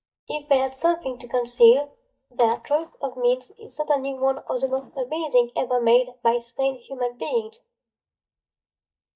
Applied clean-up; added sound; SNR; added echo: neural mask model DeepFilterNet 3.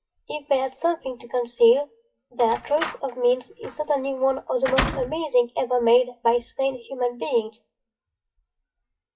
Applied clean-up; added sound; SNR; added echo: classical method WPE with log-MMSE.